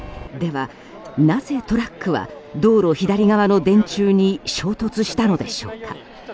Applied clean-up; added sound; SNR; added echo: none; none; none; none.